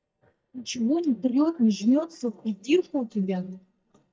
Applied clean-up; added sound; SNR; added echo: neural mask model DeepFilterNet 3.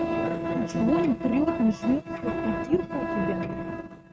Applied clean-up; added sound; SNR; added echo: neural mask model RNNoise.